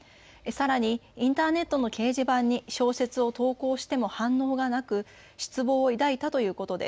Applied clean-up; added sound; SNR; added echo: none; none; none; none.